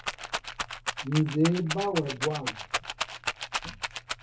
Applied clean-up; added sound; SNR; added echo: none; Rattle; 4 dB; reverberation time 0.3 s.